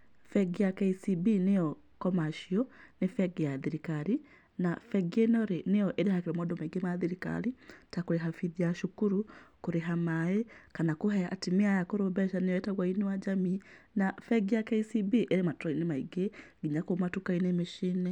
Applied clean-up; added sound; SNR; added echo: none; none; none; none.